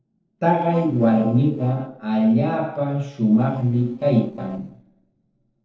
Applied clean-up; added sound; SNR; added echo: neural separator model SepFormer DNS4.